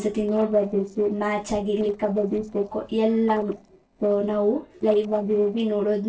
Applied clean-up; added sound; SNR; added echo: neural separator model SepFormer DNS4.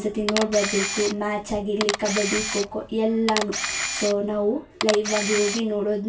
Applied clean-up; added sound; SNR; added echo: none; Camera; 5 dB; reverberation time 0.2 s.